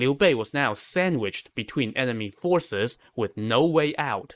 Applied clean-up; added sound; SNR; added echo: neural mask model Resemble Enhance denoiser.